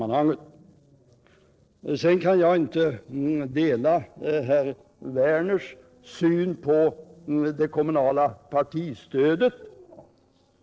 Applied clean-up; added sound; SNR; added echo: neural separator model SepFormer DNS4.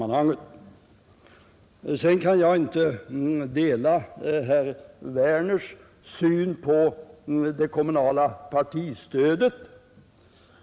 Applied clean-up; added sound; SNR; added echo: none; none; none; none.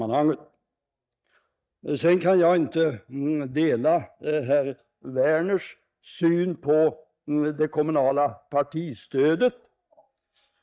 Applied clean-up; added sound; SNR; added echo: neural mask model DeepFilterNet 3.